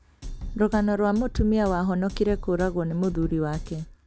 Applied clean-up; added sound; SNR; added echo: none; Drum kit; 10 dB; none.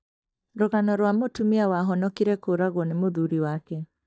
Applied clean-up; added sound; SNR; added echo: neural mask model DeepFilterNet 3.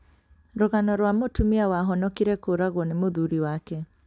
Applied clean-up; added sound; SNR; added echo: none; none; none; none.